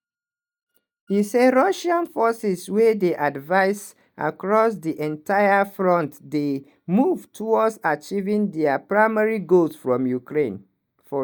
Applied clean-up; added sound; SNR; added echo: neural mask model DeepFilterNet 3.